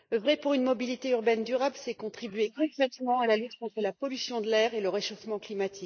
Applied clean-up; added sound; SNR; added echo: neural mask model Resemble Enhance denoiser.